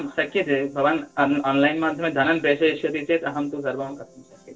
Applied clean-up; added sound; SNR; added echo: neural separator model SepFormer DNS4.